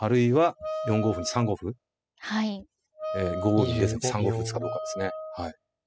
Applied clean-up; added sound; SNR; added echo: classical method spectral subtraction.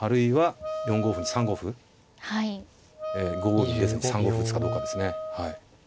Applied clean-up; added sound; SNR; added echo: none; Wind instrument, woodwind instrument; 8 dB; none.